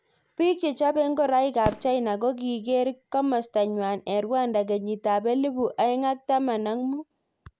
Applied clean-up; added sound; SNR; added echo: none; Fireworks; 14 dB; none.